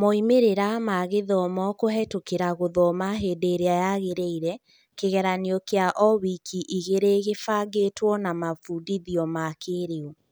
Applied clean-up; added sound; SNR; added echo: none; none; none; none.